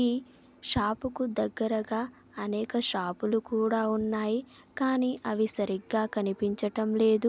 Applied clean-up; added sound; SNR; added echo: none; none; none; none.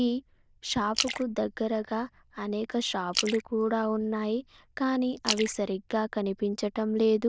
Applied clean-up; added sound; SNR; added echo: neural diffusion model UNIVERSE++.